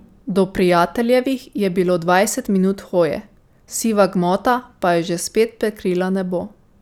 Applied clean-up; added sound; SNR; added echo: none; none; none; none.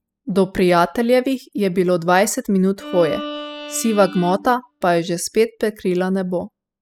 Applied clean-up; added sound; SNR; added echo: classical method spectral subtraction.